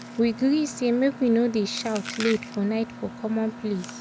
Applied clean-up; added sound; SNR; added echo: none; Mechanisms + Chewing, mastication; 13 dB; none.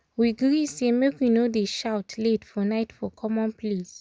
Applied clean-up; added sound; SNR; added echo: none; none; none; none.